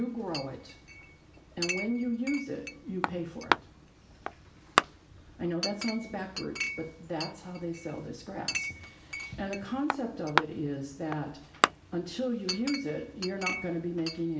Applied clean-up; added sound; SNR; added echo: none; Chink, clink; 1 dB; none.